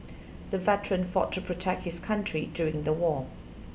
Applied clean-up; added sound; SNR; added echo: none; none; none; none.